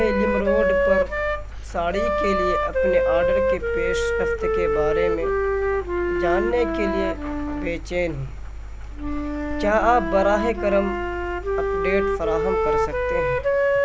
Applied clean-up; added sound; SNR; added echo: none; Wind instrument, woodwind instrument; -2 dB; none.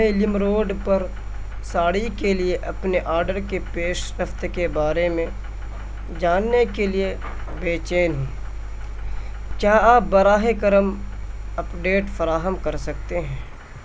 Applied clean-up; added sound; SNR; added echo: none; none; none; none.